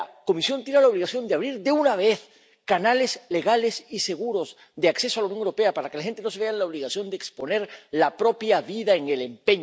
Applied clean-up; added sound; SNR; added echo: none; none; none; none.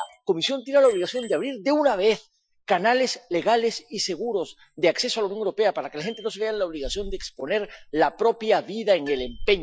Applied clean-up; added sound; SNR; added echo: classical method Wiener filter.